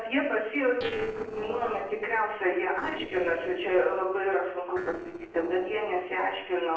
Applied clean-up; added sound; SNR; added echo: neural separator model SepFormer DNS4.